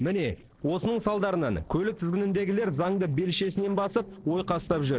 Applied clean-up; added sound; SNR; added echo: neural separator model SepFormer DNS4.